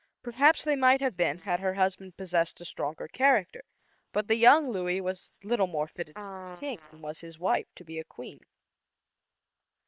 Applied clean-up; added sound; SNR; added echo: neural separator model SepFormer WHAM!.